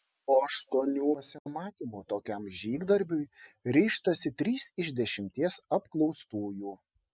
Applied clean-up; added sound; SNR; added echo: none; none; none; none.